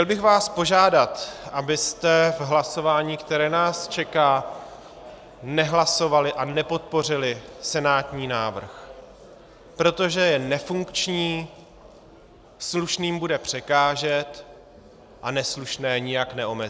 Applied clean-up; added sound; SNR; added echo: none; none; none; none.